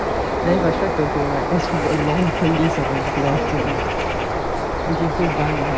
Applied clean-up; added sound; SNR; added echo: none; Bird; -1 dB; none.